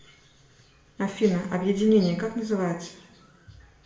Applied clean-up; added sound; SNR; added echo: none; none; none; reverberation time 0.8 s.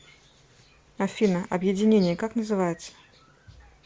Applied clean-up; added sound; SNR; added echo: none; none; none; none.